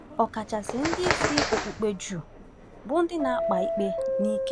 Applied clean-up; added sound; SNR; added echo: none; Subway, metro, underground + Bird; 0 dB; none.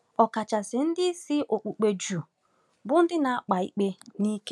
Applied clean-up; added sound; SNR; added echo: none; none; none; none.